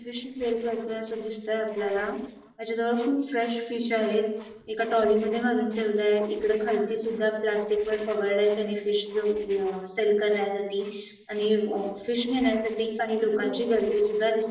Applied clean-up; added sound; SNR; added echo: neural separator model SepFormer DNS4.